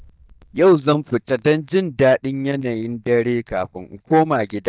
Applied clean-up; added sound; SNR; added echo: neural mask model DeepFilterNet 3.